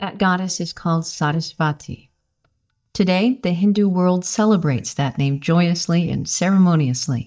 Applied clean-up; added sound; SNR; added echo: neural mask model DeepFilterNet 3.